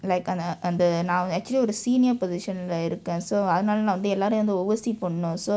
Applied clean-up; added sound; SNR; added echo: none; none; none; none.